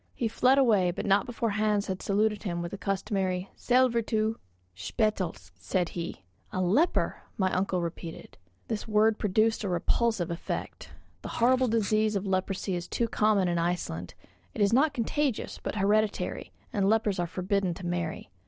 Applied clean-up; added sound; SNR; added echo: neural separator model SepFormer DNS4.